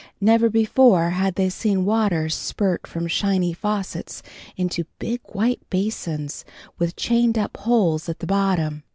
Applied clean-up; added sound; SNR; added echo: none; none; none; none.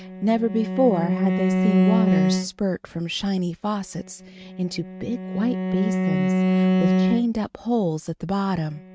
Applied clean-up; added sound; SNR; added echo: neural mask model RNNoise.